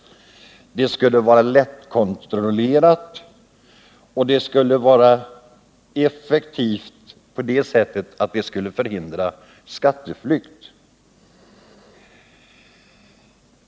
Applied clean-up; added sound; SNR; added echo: none; none; none; none.